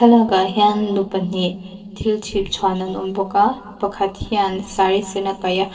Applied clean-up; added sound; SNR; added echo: neural separator model SepFormer DNS4.